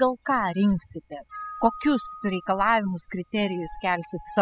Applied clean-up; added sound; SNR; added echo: classical method spectral subtraction.